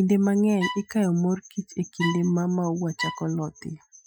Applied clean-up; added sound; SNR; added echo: classical method Wiener filter.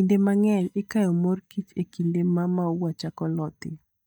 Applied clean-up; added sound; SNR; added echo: neural mask model DeepFilterNet 3.